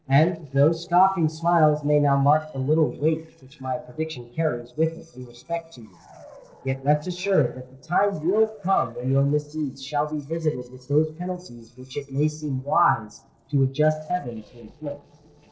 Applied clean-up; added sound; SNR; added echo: neural separator model SepFormer DNS4.